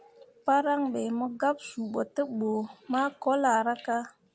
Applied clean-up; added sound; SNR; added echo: none; none; none; none.